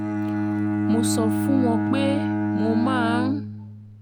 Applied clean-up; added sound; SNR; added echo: none; Bowed string instrument; -3 dB; none.